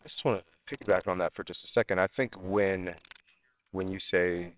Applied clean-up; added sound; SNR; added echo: neural separator model SepFormer WHAMR!.